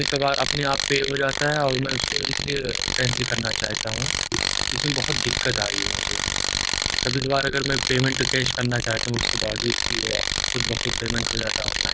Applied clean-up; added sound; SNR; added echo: neural diffusion model UNIVERSE++.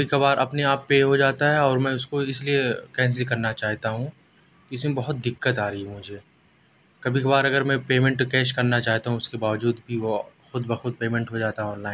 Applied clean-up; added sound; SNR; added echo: none; none; none; none.